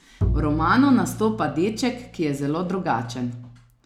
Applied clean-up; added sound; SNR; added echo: none; Bowed string instrument; 7 dB; none.